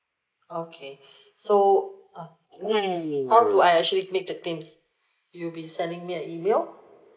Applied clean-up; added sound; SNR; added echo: neural mask model Resemble Enhance denoiser.